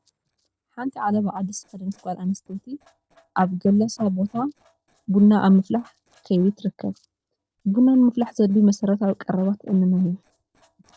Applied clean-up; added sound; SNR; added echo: neural separator model SepFormer DNS4.